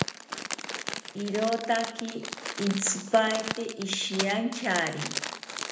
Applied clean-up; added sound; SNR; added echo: none; Crumpling, crinkling; 6 dB; reverberation time 0.7 s.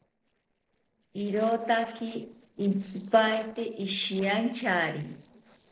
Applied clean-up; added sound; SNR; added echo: neural separator model SepFormer DNS4.